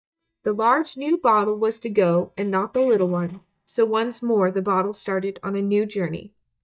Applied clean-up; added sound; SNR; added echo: neural mask model DeepFilterNet 3.